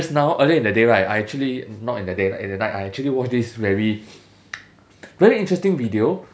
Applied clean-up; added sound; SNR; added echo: none; none; none; none.